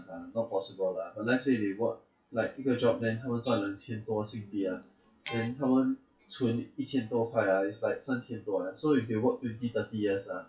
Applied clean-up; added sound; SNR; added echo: classical method WPE with log-MMSE.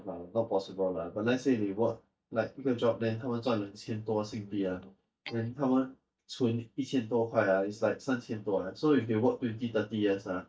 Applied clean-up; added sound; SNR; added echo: neural mask model DeepFilterNet 3.